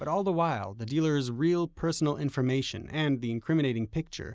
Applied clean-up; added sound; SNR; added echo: none; none; none; none.